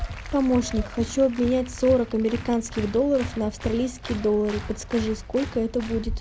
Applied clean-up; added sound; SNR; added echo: none; Applause; 12 dB; none.